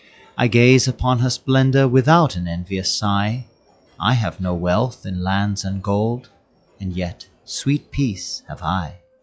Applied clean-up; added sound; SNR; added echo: classical method log-MMSE.